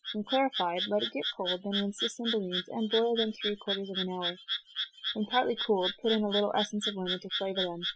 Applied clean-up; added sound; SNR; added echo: classical method Wiener filter.